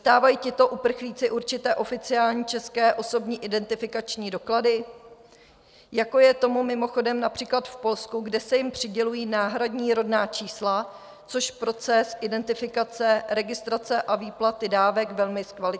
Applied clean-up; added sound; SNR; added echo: none; none; none; none.